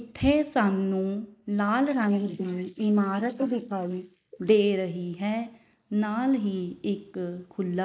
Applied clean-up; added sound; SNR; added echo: neural mask model Resemble Enhance denoiser.